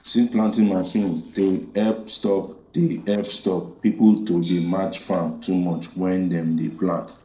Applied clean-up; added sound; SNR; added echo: neural separator model SepFormer DNS4.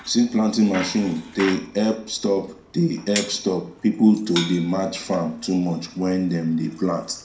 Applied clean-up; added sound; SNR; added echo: none; Bicycle; 15 dB; reverberation time 0.4 s.